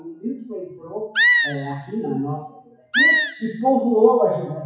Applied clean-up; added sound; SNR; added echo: classical method WPE with log-MMSE.